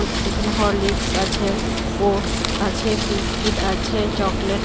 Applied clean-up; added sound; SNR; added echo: none; Wind; -2 dB; none.